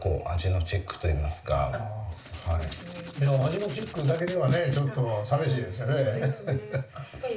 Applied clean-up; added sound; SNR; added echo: none; Writing; 10 dB; reverberation time 0.4 s.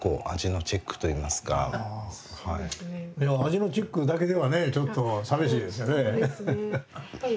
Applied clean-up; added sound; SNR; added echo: none; none; none; none.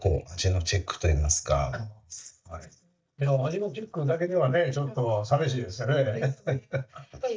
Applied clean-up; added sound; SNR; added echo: neural mask model DeepFilterNet 3.